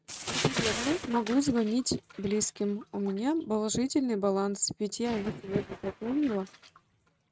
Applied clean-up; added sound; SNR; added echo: neural mask model RNNoise.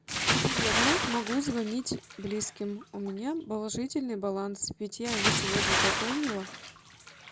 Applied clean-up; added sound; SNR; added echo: none; Bathtub (filling or washing) / Splash, splatter; -1 dB; none.